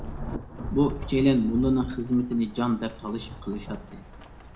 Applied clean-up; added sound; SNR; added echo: none; Rain / Thunderstorm; 10 dB; reverberation time 0.4 s.